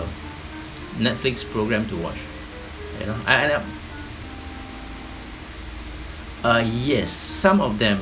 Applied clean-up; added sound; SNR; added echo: none; Wind instrument, woodwind instrument; 19 dB; none.